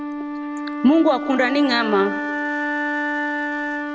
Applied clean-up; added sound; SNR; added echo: none; Wind instrument, woodwind instrument; 3 dB; none.